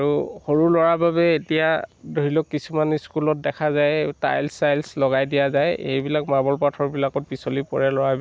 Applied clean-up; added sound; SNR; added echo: none; none; none; none.